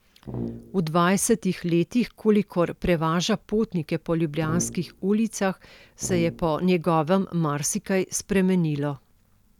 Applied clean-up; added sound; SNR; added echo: none; Brass instrument; 12 dB; none.